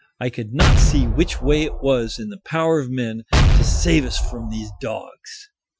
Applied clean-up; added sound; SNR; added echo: classical method Wiener filter.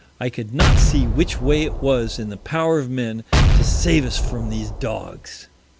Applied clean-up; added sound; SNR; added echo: none; Explosion; -4 dB; none.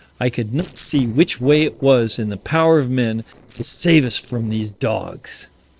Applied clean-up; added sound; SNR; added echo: neural separator model SepFormer DNS4.